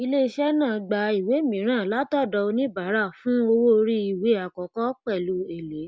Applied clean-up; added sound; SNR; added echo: none; none; none; none.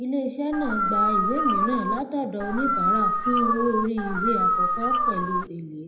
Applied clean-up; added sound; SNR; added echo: none; Dog; -4 dB; reverberation time 0.7 s.